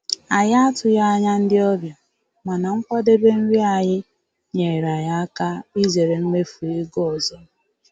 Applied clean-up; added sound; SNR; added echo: none; none; none; none.